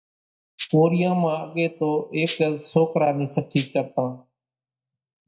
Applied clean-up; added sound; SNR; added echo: neural mask model DeepFilterNet 3.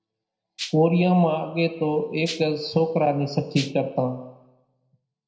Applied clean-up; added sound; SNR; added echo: neural separator model SepFormer DNS4.